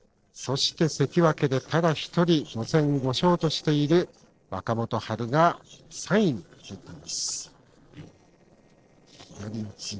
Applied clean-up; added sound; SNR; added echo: neural separator model SepFormer DNS4.